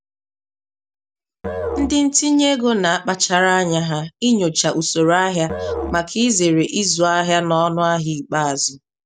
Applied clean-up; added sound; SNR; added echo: none; Musical instrument; 12 dB; none.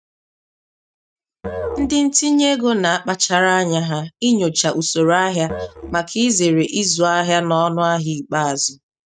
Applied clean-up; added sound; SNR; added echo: neural mask model RNNoise.